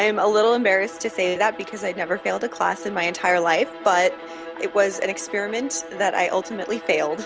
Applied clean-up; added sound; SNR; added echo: none; Bowed string instrument; 14 dB; none.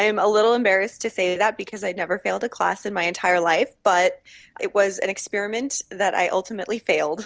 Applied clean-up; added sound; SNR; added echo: none; none; none; none.